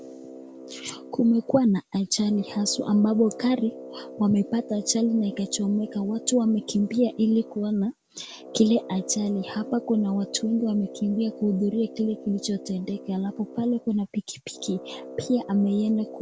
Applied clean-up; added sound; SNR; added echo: none; Brass instrument; 16 dB; none.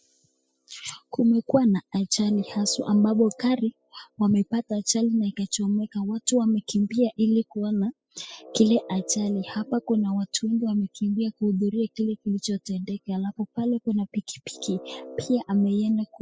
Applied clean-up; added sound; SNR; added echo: classical method spectral subtraction.